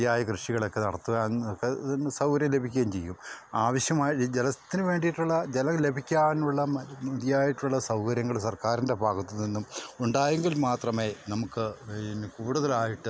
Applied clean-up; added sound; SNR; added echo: none; none; none; none.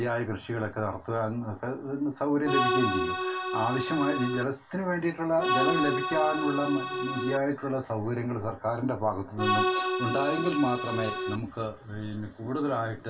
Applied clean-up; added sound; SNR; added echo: none; Accordion; -1 dB; reverberation time 0.2 s.